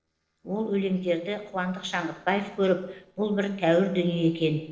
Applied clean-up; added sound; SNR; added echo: neural separator model SepFormer DNS4.